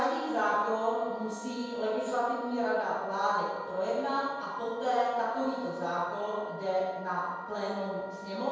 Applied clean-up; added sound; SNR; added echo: none; Wind instrument, woodwind instrument; 14 dB; reverberation time 1.2 s.